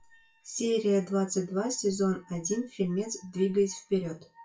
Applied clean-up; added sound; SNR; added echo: classical method WPE with log-MMSE.